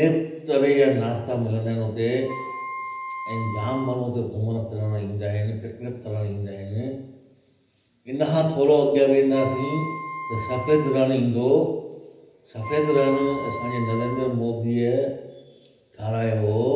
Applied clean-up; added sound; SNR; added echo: none; Wind instrument, woodwind instrument; 11 dB; reverberation time 0.9 s.